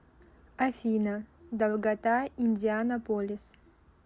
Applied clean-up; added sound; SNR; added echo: none; none; none; none.